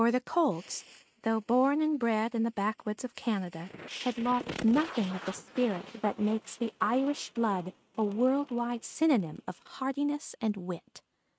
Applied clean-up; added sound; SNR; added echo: neural mask model RNNoise.